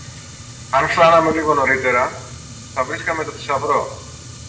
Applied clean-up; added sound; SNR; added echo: none; Fire; 16 dB; reverberation time 0.7 s.